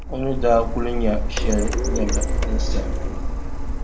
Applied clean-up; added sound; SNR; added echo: none; Printer; -4 dB; reverberation time 0.6 s.